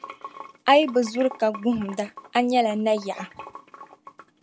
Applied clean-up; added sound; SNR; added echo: none; Sink (filling or washing) / Water; 18 dB; none.